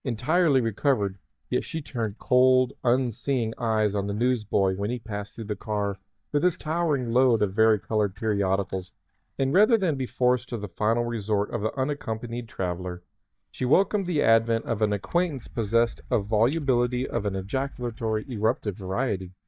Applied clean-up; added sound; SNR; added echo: neural mask model DeepFilterNet 3.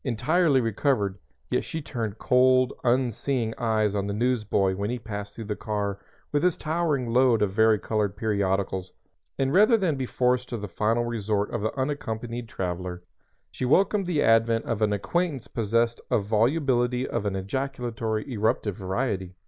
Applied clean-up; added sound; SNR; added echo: none; none; none; none.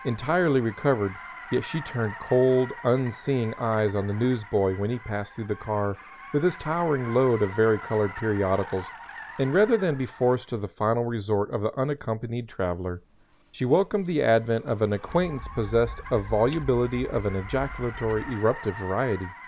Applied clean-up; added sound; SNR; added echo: none; Car + Scissors; 16 dB; none.